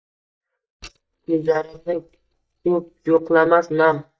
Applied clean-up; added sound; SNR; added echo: neural mask model DeepFilterNet 3.